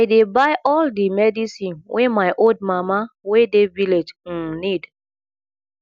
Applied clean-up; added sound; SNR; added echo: none; none; none; none.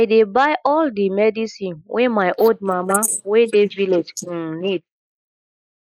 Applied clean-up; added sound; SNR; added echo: neural mask model Resemble Enhance denoiser.